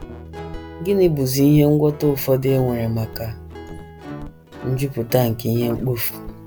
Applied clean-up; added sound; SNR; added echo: none; Guitar; 15 dB; none.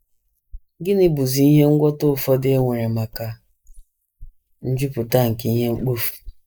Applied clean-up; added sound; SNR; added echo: neural mask model Resemble Enhance denoiser.